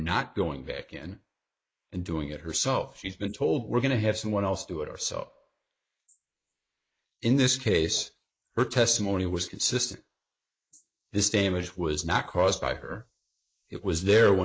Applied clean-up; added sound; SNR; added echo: neural mask model Resemble Enhance denoiser.